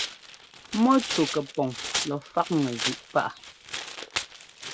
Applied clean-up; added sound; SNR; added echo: none; Tearing; 7 dB; none.